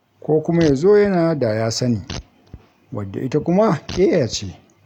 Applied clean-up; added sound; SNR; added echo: none; Fart; 19 dB; none.